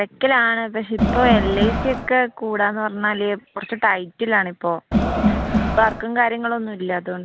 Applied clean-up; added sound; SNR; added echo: none; Crowd; -2 dB; none.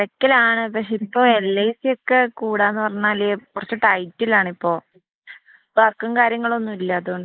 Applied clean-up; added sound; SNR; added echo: neural mask model Resemble Enhance denoiser.